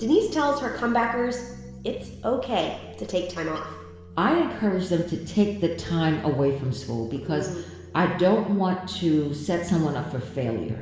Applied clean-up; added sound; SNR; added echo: none; none; none; reverberation time 1.3 s.